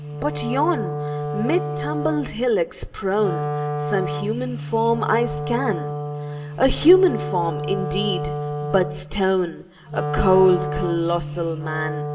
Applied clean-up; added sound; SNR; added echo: none; Wind instrument, woodwind instrument; 5 dB; reverberation time 0.5 s.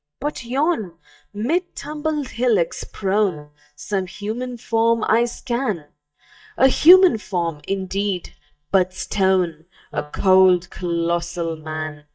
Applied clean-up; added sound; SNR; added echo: neural mask model DeepFilterNet 3.